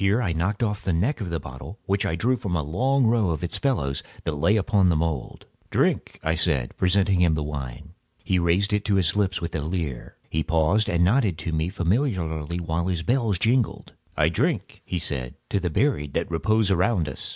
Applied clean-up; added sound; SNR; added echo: none; none; none; none.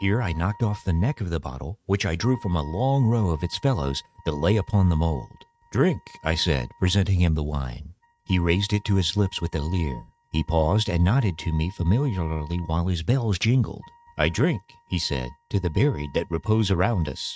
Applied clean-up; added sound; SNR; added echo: neural mask model RNNoise.